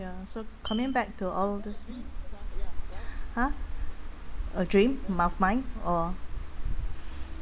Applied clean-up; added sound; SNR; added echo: none; none; none; none.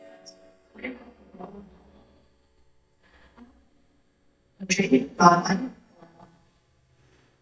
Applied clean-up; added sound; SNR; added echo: neural mask model DeepFilterNet 3.